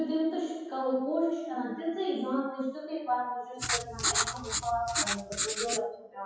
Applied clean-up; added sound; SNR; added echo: classical method WPE with log-MMSE.